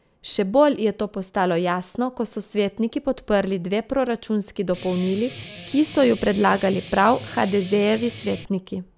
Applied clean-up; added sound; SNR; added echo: none; Guitar; 13 dB; none.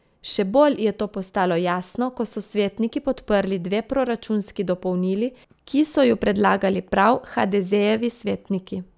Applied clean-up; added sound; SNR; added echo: none; none; none; none.